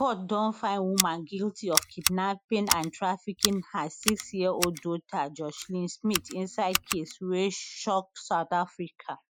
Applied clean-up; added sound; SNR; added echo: classical method Wiener filter.